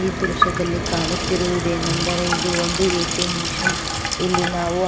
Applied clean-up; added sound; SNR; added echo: none; Sink (filling or washing) / Water tap, faucet; -1 dB; none.